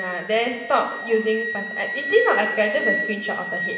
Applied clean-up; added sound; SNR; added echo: none; Wind instrument, woodwind instrument; 5 dB; reverberation time 1.2 s.